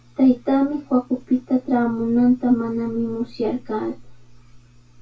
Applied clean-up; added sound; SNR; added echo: none; none; none; reverberation time 0.2 s.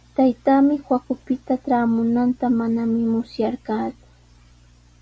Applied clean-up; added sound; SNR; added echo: none; none; none; none.